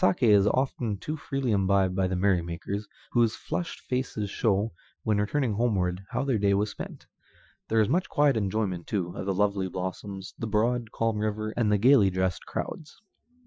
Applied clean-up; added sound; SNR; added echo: classical method Wiener filter.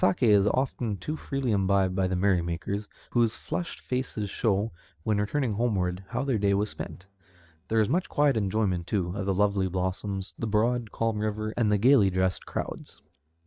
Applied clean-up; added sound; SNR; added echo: neural mask model RNNoise.